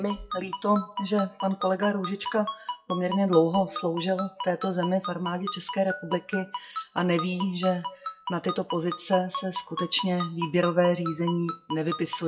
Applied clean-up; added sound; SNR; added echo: classical method WPE with log-MMSE.